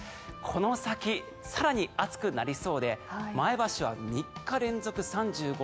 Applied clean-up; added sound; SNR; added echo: none; none; none; none.